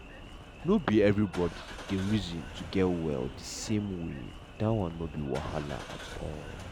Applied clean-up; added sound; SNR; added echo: none; Engine starting / Car; 12 dB; none.